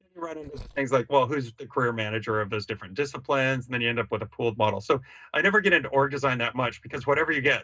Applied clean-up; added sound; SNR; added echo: neural mask model DeepFilterNet 3.